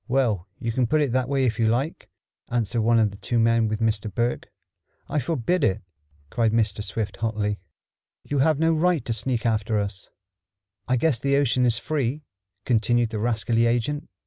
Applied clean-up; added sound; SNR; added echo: none; none; none; none.